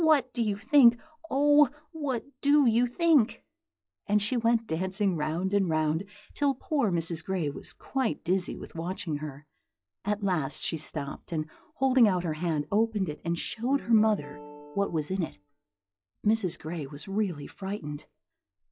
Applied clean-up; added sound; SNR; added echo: classical method log-MMSE.